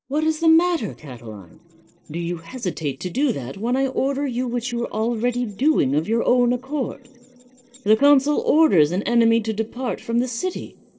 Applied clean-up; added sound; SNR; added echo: neural separator model SepFormer DNS4.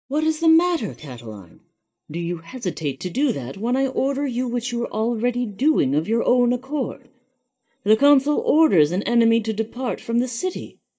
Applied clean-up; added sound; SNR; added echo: neural mask model DeepFilterNet 3.